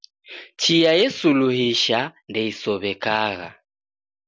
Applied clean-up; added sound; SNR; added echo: none; none; none; none.